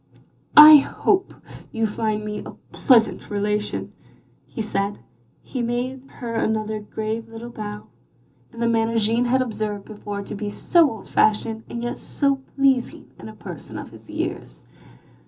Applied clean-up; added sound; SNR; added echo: none; none; none; reverberation time 0.2 s.